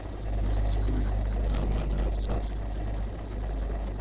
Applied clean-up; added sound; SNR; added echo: neural separator model SepFormer DNS4.